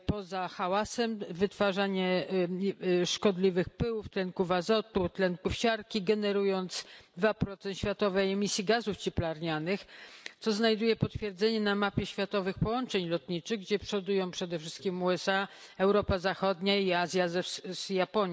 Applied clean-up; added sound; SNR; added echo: none; none; none; none.